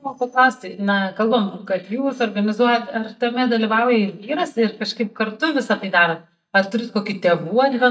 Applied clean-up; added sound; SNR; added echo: neural mask model DeepFilterNet 3.